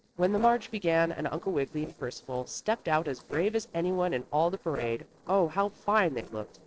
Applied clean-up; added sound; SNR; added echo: neural separator model SepFormer DNS4.